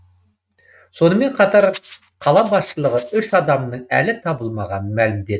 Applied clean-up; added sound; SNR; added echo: neural mask model RNNoise.